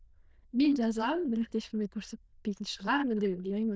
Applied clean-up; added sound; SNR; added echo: neural diffusion model UNIVERSE++.